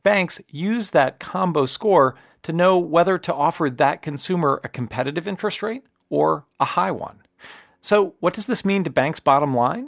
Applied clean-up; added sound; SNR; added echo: none; none; none; none.